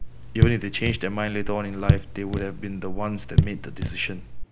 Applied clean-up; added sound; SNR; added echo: none; Raindrop / Drip; -3 dB; none.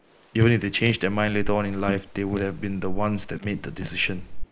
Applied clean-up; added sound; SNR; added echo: neural mask model Resemble Enhance denoiser.